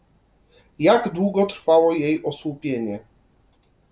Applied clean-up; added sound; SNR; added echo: none; none; none; none.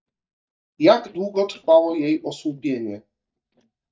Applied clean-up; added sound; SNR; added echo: neural mask model DeepFilterNet 3.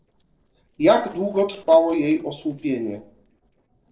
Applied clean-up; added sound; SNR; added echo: neural separator model SepFormer DNS4.